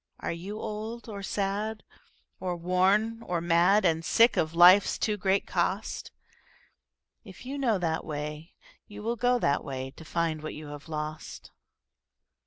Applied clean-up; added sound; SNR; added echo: none; none; none; none.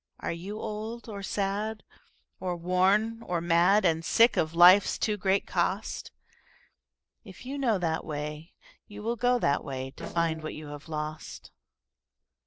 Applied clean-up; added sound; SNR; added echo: neural separator model SepFormer DNS4.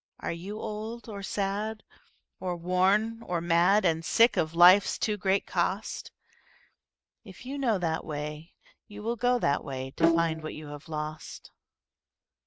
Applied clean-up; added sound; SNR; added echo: neural mask model RNNoise.